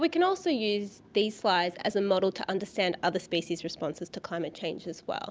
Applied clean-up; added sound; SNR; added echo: none; none; none; none.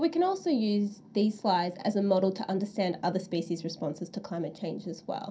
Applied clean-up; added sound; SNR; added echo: none; none; none; reverberation time 0.3 s.